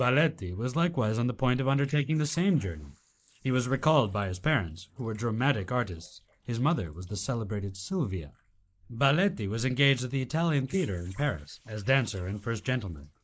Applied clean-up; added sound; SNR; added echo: neural mask model Resemble Enhance denoiser.